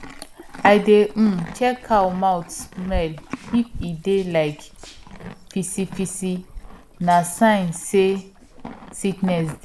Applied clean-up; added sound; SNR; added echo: none; Livestock, farm animals, working animals; 14 dB; none.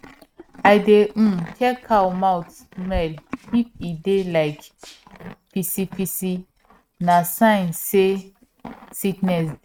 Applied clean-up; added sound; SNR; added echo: neural mask model RNNoise.